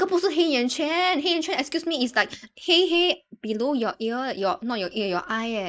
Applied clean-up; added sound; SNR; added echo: neural mask model Resemble Enhance denoiser.